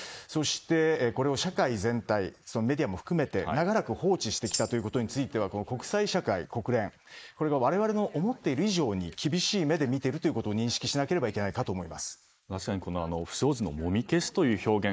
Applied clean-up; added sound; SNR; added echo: neural mask model Resemble Enhance denoiser.